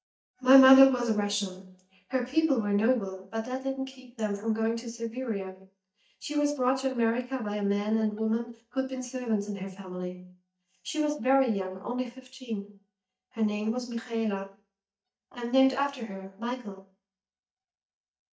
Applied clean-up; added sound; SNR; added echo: neural mask model DeepFilterNet 3.